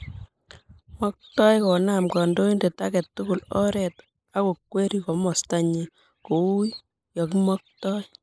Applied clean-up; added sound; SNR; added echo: neural mask model Resemble Enhance denoiser.